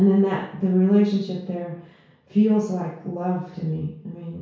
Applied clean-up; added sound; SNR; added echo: none; none; none; reverberation time 0.6 s.